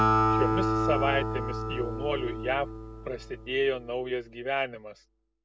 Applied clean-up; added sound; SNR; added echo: none; Acoustic guitar; -2 dB; none.